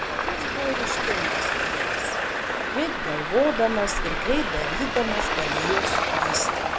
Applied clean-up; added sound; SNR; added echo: none; Traffic noise, roadway noise; -3 dB; none.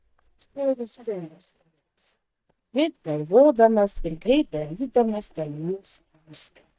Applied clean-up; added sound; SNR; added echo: neural mask model DeepFilterNet 3.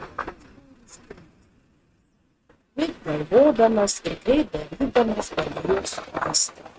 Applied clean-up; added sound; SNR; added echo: neural mask model RNNoise.